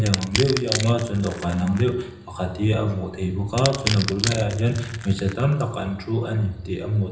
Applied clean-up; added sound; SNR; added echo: none; Crushing; 10 dB; reverberation time 0.9 s.